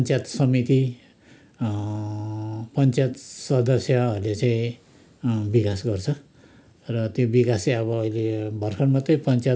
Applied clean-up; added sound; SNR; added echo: none; none; none; none.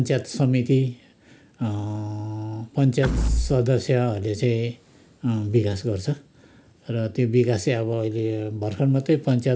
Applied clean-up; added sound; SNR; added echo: none; Door / Wood; 4 dB; none.